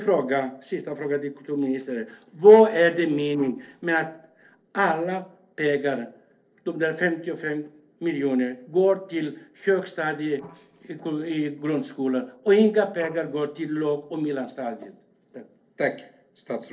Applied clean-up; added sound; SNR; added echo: neural separator model SepFormer DNS4.